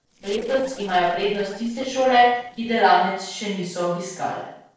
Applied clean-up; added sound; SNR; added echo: neural separator model SepFormer DNS4.